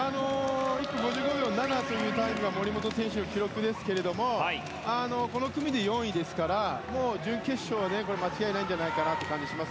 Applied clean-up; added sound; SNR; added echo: none; none; none; none.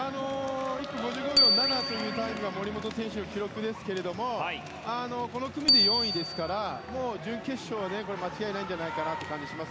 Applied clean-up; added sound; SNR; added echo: none; Bicycle bell; -1 dB; none.